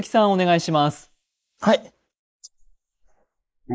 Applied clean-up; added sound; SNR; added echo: neural mask model Resemble Enhance denoiser.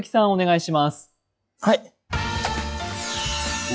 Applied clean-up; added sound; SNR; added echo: classical method log-MMSE.